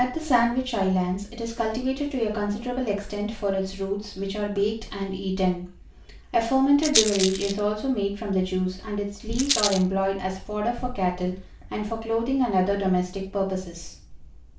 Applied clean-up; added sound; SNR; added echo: none; Rattle; 11 dB; reverberation time 0.3 s.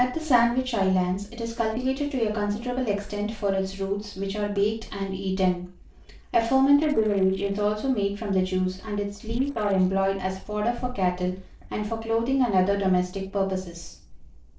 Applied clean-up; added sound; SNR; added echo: neural separator model SepFormer DNS4.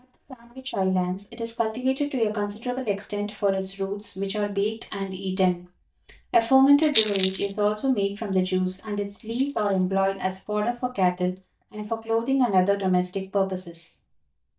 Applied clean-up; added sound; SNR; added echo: neural mask model DeepFilterNet 3.